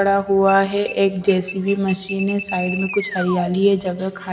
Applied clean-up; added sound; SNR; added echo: none; Alarm; 12 dB; reverberation time 2.1 s.